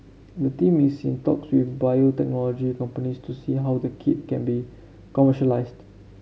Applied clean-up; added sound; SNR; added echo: none; none; none; none.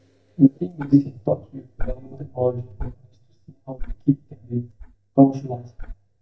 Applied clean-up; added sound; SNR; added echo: neural mask model DeepFilterNet 3.